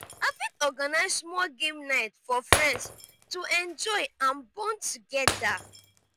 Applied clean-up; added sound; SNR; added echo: none; Shatter; 5 dB; none.